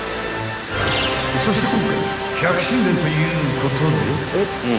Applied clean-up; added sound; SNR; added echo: none; Water; 11 dB; none.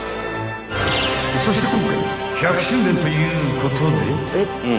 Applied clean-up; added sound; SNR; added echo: none; none; none; none.